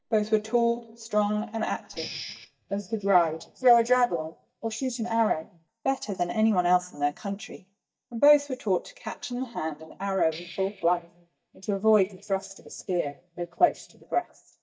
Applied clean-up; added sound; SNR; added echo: neural mask model DeepFilterNet 3.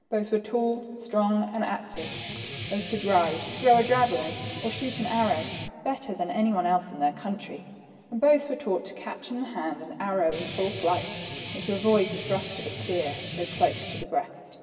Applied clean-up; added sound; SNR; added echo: none; Guitar; 5 dB; reverberation time 2.5 s.